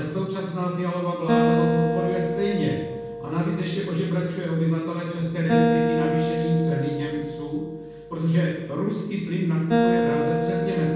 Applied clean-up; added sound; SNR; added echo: none; Acoustic guitar; 1 dB; reverberation time 1.1 s.